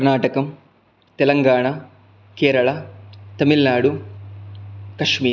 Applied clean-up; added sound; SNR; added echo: none; none; none; none.